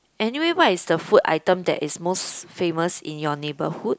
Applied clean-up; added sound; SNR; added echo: none; none; none; none.